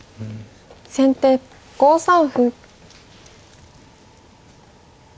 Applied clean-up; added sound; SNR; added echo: none; none; none; none.